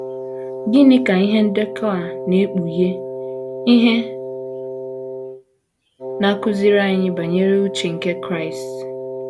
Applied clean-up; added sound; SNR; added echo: none; Wind instrument, woodwind instrument; 9 dB; none.